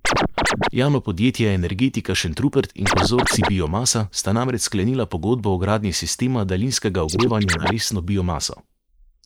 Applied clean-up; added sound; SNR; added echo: neural mask model Resemble Enhance denoiser.